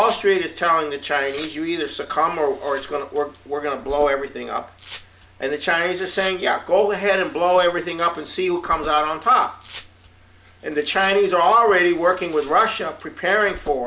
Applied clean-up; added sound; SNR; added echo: none; Domestic sounds, home sounds; 19 dB; none.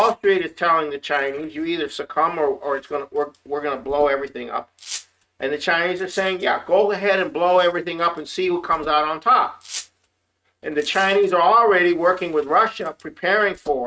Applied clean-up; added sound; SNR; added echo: neural mask model RNNoise.